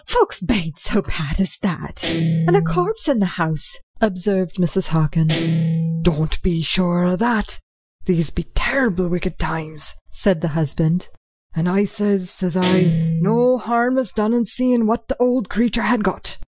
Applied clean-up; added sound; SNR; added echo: classical method Wiener filter.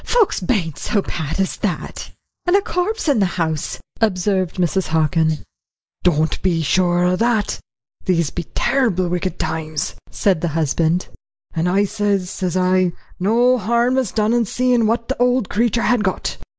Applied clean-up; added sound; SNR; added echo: neural mask model Resemble Enhance denoiser.